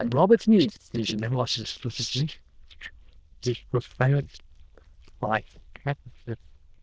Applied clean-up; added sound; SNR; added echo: neural diffusion model UNIVERSE++.